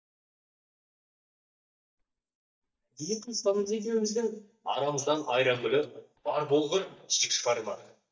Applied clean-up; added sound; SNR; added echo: neural mask model DeepFilterNet 3.